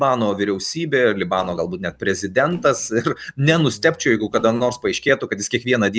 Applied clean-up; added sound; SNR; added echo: neural separator model SepFormer DNS4.